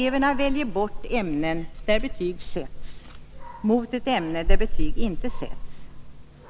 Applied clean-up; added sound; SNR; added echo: none; Dog; -3 dB; none.